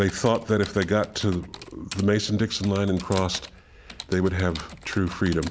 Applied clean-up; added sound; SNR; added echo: none; Typing; 18 dB; none.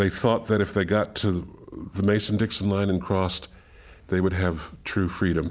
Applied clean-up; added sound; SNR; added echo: none; none; none; none.